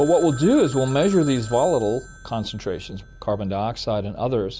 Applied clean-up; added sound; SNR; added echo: none; Telephone; 19 dB; none.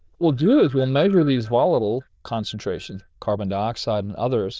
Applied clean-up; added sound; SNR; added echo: neural diffusion model UNIVERSE++.